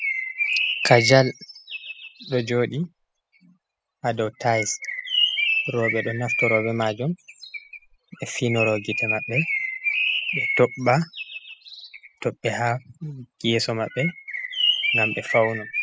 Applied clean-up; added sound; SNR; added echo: classical method spectral subtraction.